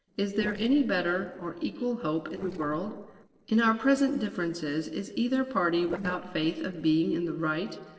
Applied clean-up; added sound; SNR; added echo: neural separator model SepFormer DNS4.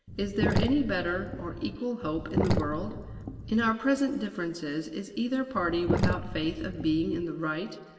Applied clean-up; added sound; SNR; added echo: none; Sink (filling or washing); 1 dB; reverberation time 2.7 s.